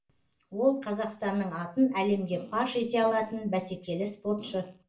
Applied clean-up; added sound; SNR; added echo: none; Fart; 18 dB; reverberation time 0.3 s.